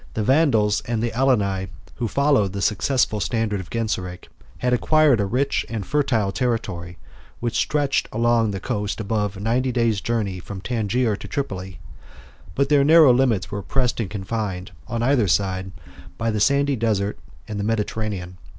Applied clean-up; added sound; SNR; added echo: none; Wind; 13 dB; none.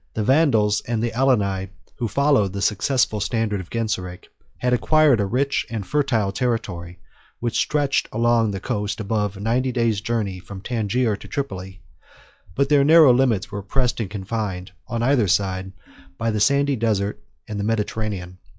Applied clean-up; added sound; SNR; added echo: classical method log-MMSE.